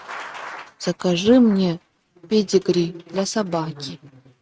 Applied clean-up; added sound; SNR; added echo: neural mask model RNNoise.